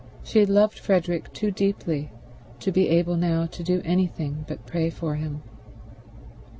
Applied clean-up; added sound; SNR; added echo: none; none; none; none.